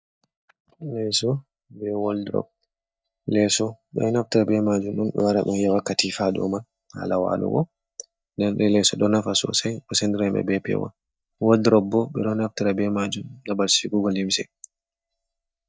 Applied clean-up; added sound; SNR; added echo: neural mask model DeepFilterNet 3.